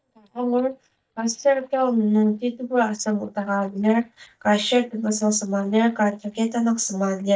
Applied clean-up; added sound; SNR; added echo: neural mask model DeepFilterNet 3.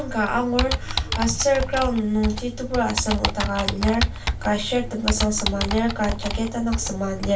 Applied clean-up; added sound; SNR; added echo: none; Computer keyboard; 3 dB; reverberation time 0.2 s.